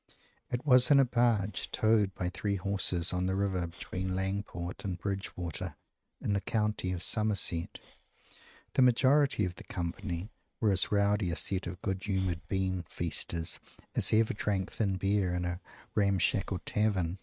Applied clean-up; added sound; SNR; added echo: neural mask model RNNoise.